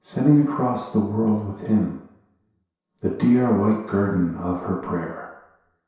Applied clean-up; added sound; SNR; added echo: none; none; none; reverberation time 0.7 s.